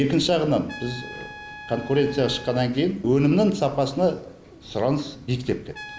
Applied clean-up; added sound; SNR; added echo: none; Trumpet; 20 dB; none.